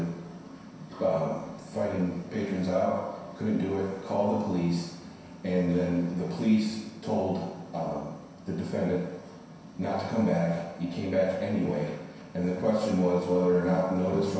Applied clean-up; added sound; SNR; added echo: none; none; none; reverberation time 0.7 s.